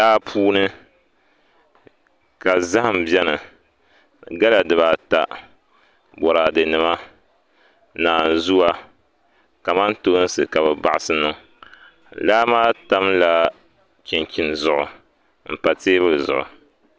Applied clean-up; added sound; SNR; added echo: none; none; none; none.